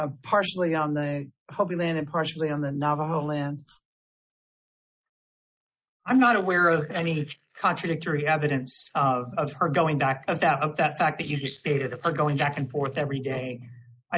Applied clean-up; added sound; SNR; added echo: neural mask model Resemble Enhance denoiser.